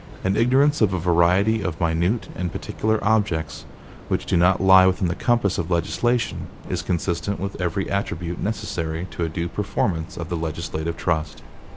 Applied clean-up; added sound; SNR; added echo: none; Train; 16 dB; none.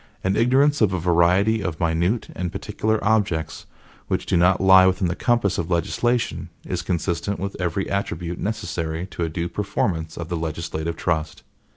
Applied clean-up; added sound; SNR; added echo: none; none; none; none.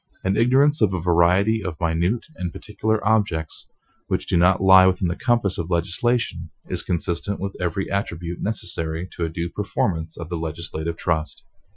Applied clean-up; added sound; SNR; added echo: classical method Wiener filter.